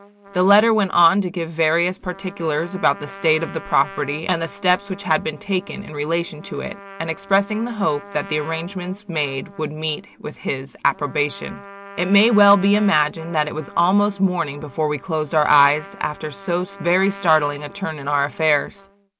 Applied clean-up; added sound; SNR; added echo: none; Trumpet; 20 dB; none.